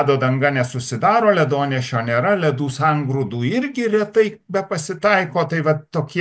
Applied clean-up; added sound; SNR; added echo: none; none; none; none.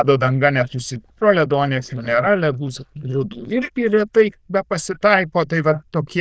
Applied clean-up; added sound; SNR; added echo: neural diffusion model UNIVERSE++.